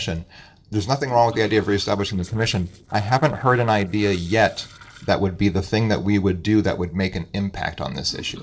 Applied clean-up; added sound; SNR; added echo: neural separator model SepFormer DNS4.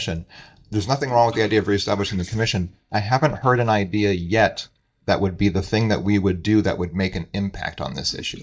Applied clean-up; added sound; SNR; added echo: neural mask model DeepFilterNet 3.